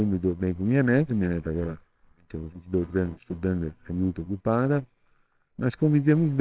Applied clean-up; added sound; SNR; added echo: neural separator model SepFormer WHAMR!.